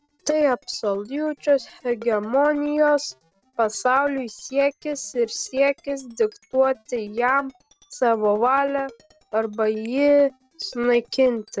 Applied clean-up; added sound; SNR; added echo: neural separator model SepFormer DNS4.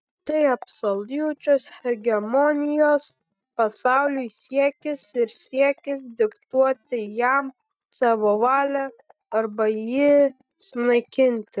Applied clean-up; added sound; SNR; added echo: neural mask model DeepFilterNet 3.